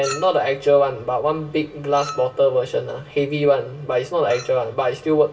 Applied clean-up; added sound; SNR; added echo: none; Chink, clink; 19 dB; reverberation time 0.1 s.